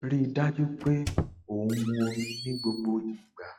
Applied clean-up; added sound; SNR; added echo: classical method log-MMSE.